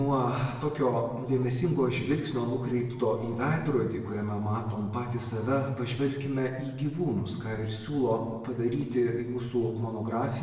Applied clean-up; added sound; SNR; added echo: neural separator model SepFormer DNS4.